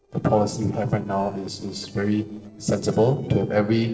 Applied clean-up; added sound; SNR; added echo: neural separator model SepFormer DNS4.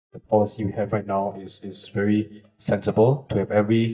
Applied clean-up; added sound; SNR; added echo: neural mask model DeepFilterNet 3.